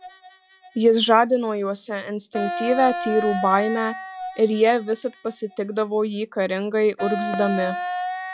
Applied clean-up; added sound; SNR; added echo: classical method log-MMSE.